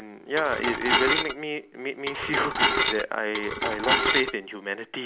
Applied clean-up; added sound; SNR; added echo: none; Dishes, pots, and pans / Glass; -3 dB; none.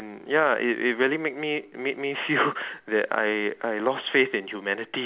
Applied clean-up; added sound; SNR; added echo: none; none; none; none.